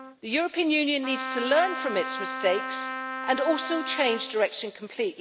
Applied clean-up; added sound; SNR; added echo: none; Trumpet; 8 dB; none.